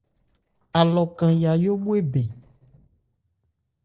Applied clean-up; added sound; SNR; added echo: neural separator model SepFormer DNS4.